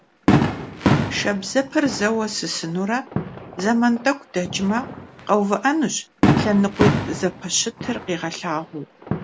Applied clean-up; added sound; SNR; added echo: none; Fireworks; 2 dB; none.